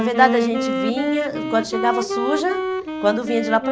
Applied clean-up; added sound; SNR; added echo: none; Wind instrument, woodwind instrument; 3 dB; none.